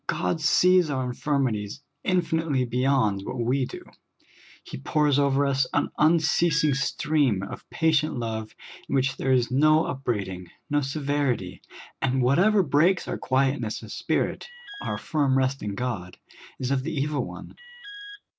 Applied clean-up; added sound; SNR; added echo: none; Alarm; 18 dB; none.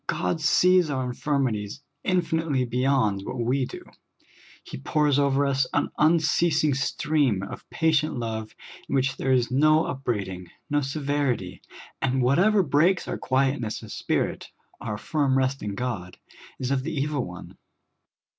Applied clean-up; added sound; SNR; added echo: none; none; none; none.